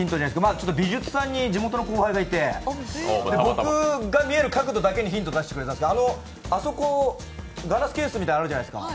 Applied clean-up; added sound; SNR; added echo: none; none; none; none.